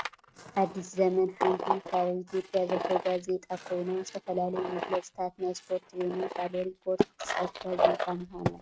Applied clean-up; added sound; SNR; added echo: neural mask model RNNoise.